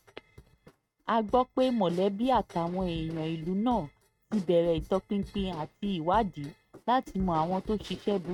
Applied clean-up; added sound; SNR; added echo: neural mask model RNNoise.